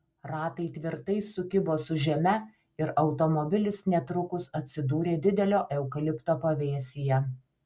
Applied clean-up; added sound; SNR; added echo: none; none; none; none.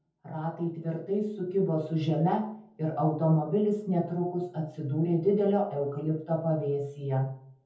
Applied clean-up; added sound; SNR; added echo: none; none; none; reverberation time 0.5 s.